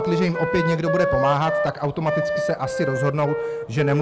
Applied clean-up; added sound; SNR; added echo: none; Wind instrument, woodwind instrument; 2 dB; none.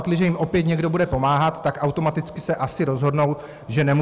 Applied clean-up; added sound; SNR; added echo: none; none; none; none.